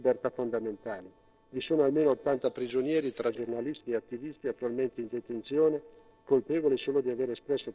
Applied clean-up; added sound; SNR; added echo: neural separator model SepFormer DNS4.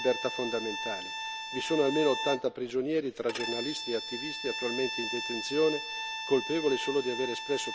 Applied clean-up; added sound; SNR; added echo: none; Bowed string instrument; 6 dB; none.